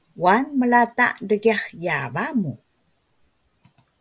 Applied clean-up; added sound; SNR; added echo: none; none; none; none.